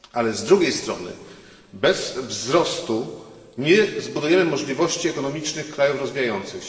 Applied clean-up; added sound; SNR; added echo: none; none; none; reverberation time 2.0 s.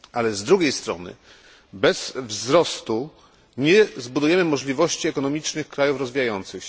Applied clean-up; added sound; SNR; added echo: none; none; none; none.